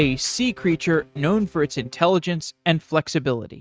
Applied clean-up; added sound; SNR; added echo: neural mask model RNNoise.